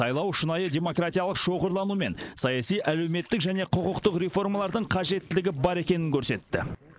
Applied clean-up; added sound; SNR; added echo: neural mask model Resemble Enhance denoiser.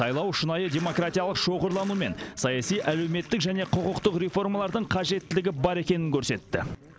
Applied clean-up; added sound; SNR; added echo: none; Sink (filling or washing); 20 dB; none.